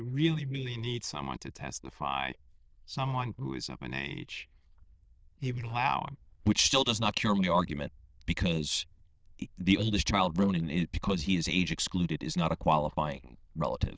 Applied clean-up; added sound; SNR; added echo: neural diffusion model UNIVERSE++.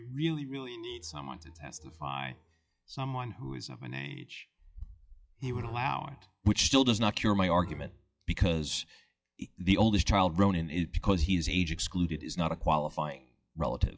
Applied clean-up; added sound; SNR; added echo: classical method log-MMSE.